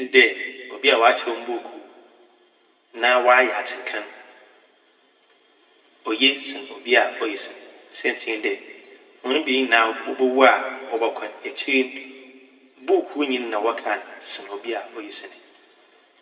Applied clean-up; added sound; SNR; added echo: none; none; none; reverberation time 1.6 s.